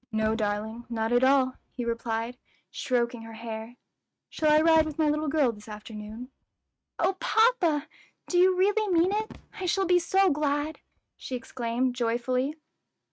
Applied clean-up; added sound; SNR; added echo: neural mask model RNNoise.